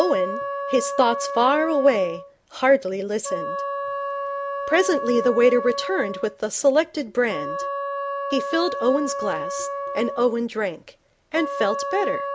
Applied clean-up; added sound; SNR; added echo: none; Wind instrument, woodwind instrument; 6 dB; none.